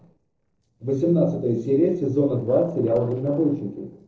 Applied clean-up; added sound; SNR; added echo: neural separator model SepFormer DNS4.